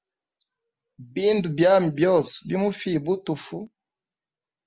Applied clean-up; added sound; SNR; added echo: none; none; none; none.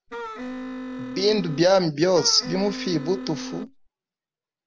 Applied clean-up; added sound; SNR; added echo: none; Wind instrument, woodwind instrument; 9 dB; none.